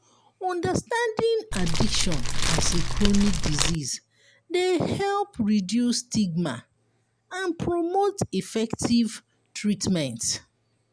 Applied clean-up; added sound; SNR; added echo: none; Fire; -4 dB; none.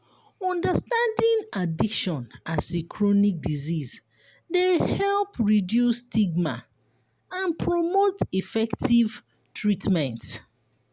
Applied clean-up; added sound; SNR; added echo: none; none; none; none.